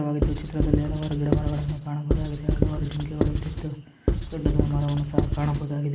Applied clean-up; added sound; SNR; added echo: none; Writing; -2 dB; none.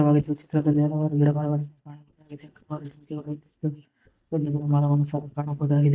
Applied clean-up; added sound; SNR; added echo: neural mask model DeepFilterNet 3.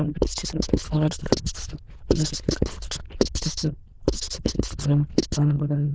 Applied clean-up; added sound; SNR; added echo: neural diffusion model UNIVERSE++.